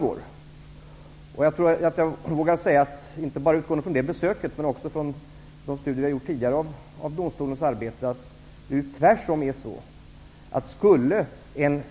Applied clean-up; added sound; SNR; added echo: none; none; none; none.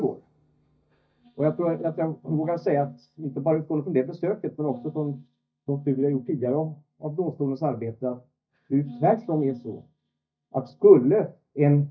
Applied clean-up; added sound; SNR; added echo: neural mask model DeepFilterNet 3.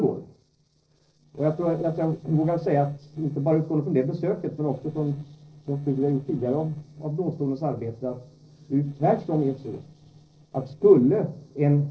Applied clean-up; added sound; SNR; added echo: neural separator model SepFormer DNS4.